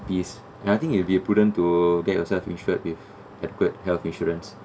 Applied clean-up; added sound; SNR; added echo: none; none; none; none.